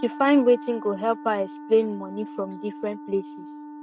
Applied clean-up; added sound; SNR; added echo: none; Wind instrument, woodwind instrument; 14 dB; none.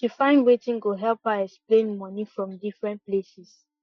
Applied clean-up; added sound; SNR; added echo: classical method Wiener filter.